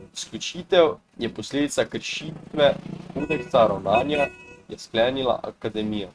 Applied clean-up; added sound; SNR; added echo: neural mask model RNNoise.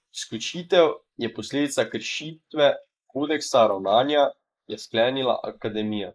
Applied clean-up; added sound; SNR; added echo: neural mask model Resemble Enhance denoiser.